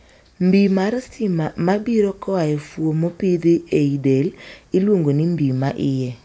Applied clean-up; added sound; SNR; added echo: none; none; none; none.